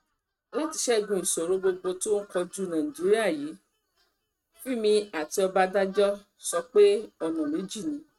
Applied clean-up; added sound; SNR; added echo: neural mask model RNNoise.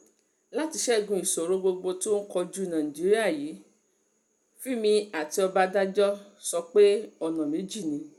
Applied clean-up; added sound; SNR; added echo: none; none; none; none.